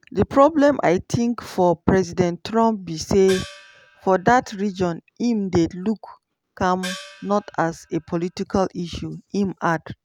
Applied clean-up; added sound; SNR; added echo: none; Gong; 17 dB; none.